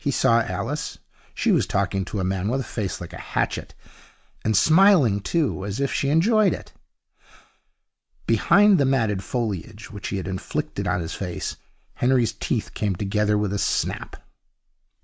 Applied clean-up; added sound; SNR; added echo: none; none; none; none.